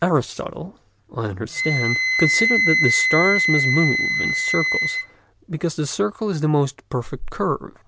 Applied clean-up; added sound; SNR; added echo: none; Wind instrument, woodwind instrument; 0 dB; none.